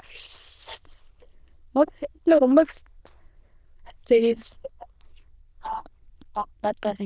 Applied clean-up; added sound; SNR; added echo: neural diffusion model UNIVERSE++.